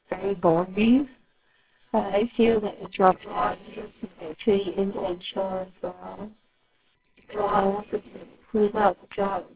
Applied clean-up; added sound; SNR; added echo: neural separator model SepFormer WHAMR!.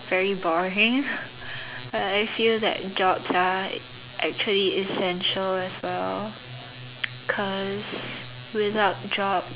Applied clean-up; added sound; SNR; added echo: none; none; none; none.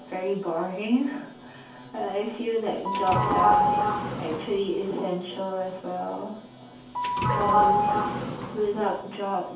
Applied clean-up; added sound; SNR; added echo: none; Sliding door / Doorbell; -4 dB; reverberation time 0.6 s.